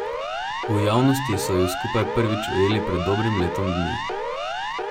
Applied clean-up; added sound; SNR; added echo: none; Siren; 4 dB; none.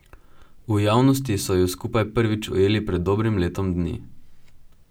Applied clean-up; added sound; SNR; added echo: none; none; none; none.